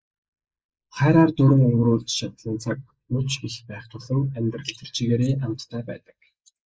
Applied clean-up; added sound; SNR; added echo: neural mask model Resemble Enhance denoiser.